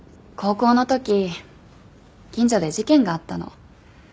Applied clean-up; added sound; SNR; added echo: none; none; none; none.